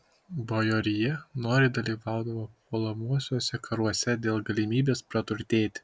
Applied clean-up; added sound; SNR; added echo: none; none; none; none.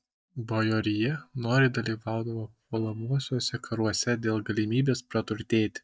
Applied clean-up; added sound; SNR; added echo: neural mask model DeepFilterNet 3.